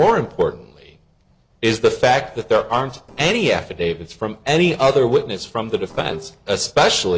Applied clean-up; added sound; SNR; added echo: neural separator model SepFormer DNS4.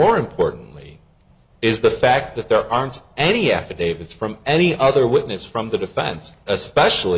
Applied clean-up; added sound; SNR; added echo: none; none; none; none.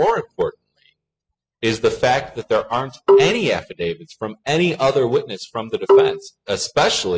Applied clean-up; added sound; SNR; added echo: classical method spectral subtraction.